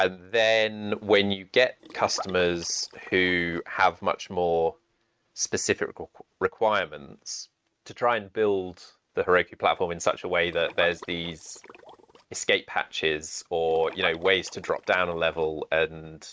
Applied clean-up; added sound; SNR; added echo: neural mask model RNNoise.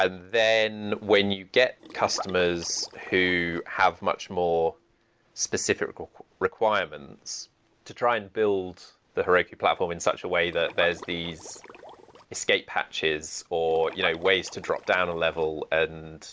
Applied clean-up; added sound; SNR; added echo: none; Liquid; 15 dB; none.